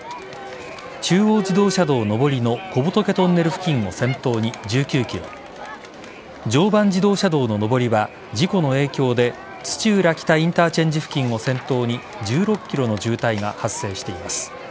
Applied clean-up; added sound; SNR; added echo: none; Crowd; 14 dB; none.